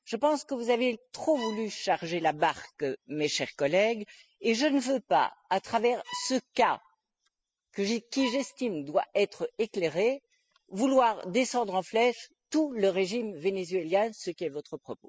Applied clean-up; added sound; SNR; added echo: classical method spectral subtraction.